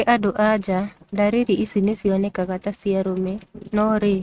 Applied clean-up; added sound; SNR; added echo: neural mask model RNNoise.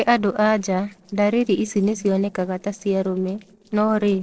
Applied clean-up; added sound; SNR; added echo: neural separator model SepFormer DNS4.